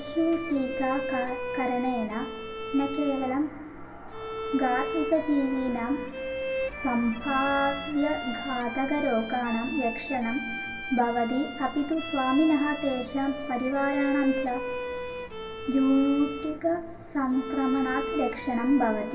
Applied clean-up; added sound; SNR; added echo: none; Bowed string instrument; 8 dB; reverberation time 0.2 s.